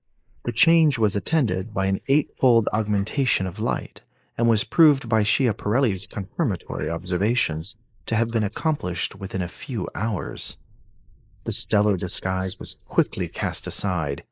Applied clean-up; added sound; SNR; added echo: neural mask model Resemble Enhance denoiser.